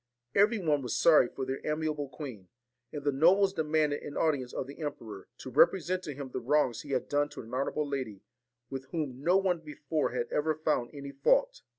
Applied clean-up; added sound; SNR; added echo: none; none; none; none.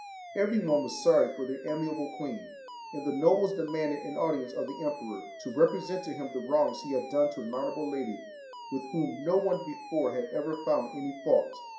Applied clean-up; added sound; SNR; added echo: none; Alarm; 14 dB; reverberation time 0.5 s.